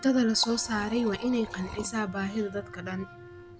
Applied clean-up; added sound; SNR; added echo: none; Liquid + Wind instrument, woodwind instrument; 15 dB; none.